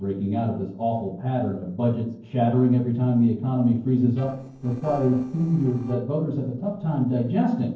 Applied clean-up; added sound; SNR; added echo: neural separator model SepFormer DNS4.